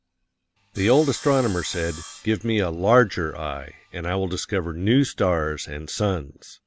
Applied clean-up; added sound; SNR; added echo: none; Sawing; 19 dB; none.